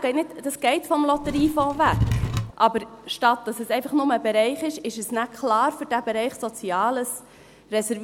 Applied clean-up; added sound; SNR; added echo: none; Wood / Tools; 2 dB; none.